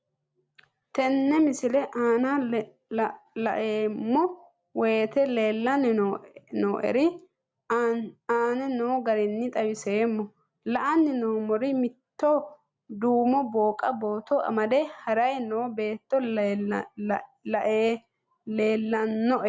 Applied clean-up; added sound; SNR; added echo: none; none; none; none.